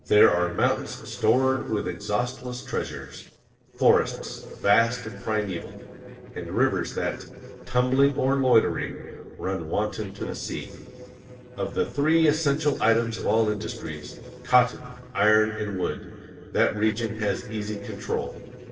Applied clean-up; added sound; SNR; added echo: neural separator model SepFormer DNS4.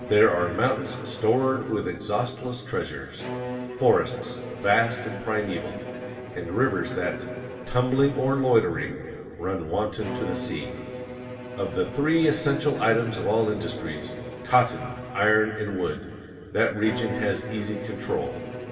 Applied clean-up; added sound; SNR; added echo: none; Bowed string instrument; 11 dB; reverberation time 2.9 s.